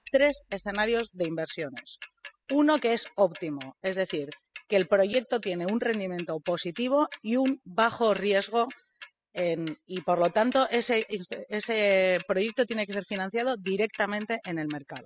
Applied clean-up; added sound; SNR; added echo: classical method spectral subtraction.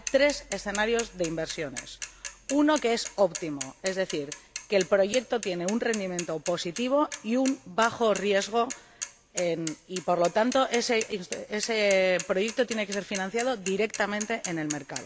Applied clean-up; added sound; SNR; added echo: none; Mechanisms / Bicycle; 13 dB; none.